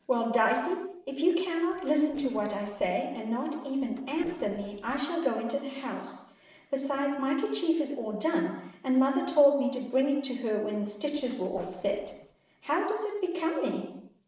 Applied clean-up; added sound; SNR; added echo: neural separator model SepFormer DNS4.